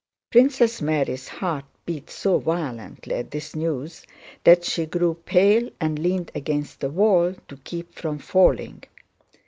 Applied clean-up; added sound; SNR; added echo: none; none; none; none.